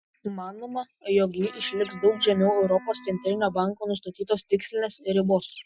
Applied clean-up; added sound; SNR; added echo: classical method Wiener filter.